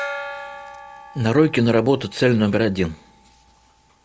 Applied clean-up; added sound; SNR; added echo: none; Gong; 15 dB; none.